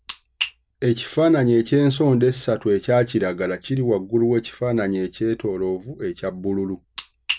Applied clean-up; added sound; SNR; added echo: none; none; none; none.